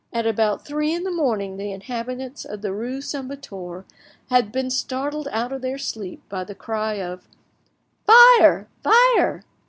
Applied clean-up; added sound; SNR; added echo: none; none; none; none.